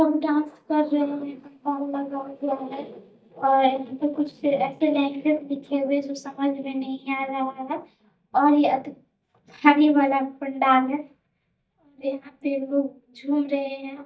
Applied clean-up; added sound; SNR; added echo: neural mask model DeepFilterNet 3.